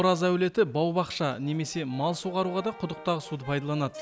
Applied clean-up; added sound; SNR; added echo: none; Brass instrument; 19 dB; none.